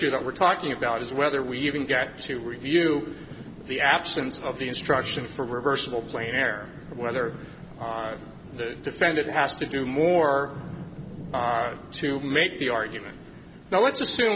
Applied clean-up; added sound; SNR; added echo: none; Thunder / Rain; 18 dB; none.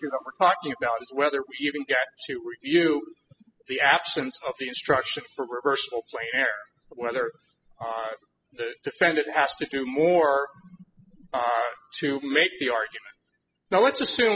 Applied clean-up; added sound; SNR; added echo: classical method spectral subtraction.